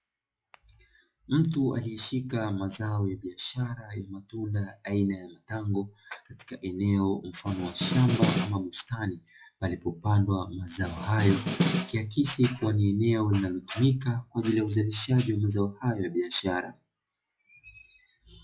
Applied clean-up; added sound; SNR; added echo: classical method log-MMSE.